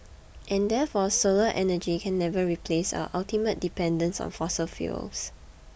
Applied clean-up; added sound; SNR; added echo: none; none; none; none.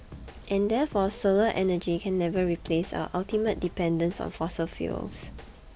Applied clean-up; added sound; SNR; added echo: none; Drum kit; 19 dB; none.